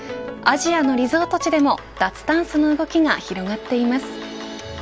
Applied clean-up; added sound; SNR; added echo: none; none; none; none.